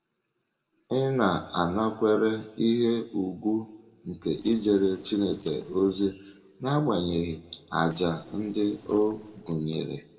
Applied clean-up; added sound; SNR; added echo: neural separator model SepFormer DNS4.